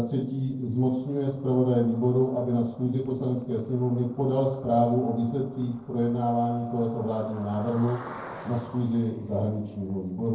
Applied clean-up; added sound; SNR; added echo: neural separator model SepFormer DNS4.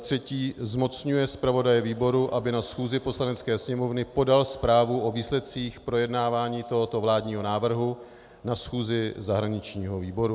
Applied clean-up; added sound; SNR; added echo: none; none; none; none.